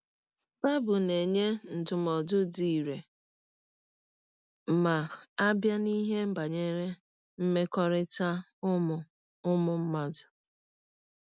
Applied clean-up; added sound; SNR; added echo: none; none; none; none.